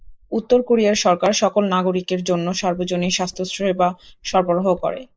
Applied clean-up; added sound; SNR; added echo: neural mask model Resemble Enhance denoiser.